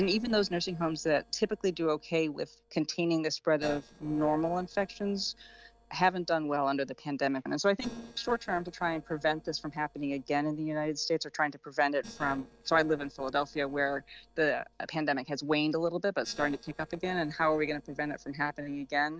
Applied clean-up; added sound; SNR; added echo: neural separator model SepFormer DNS4.